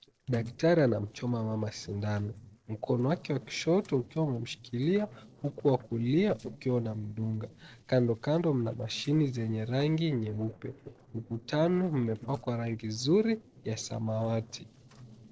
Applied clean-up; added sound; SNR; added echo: neural separator model SepFormer DNS4.